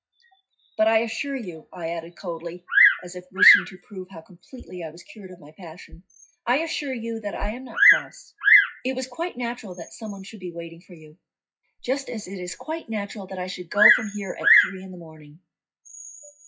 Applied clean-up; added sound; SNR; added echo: classical method WPE with log-MMSE.